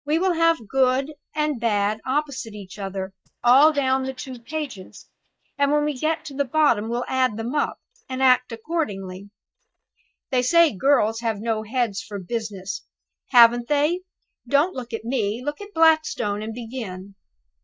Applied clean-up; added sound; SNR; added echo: neural mask model DeepFilterNet 3.